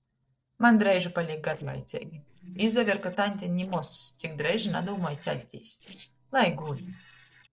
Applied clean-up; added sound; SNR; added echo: neural separator model SepFormer DNS4.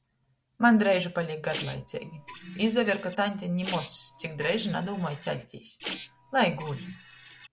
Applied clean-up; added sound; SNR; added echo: none; Printer; 13 dB; none.